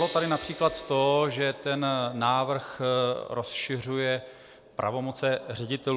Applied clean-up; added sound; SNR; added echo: none; Gong; 17 dB; none.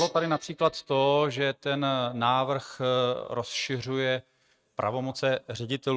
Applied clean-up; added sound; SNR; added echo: neural mask model RNNoise.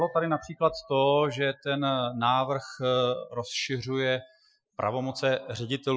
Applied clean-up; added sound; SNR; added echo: classical method Wiener filter.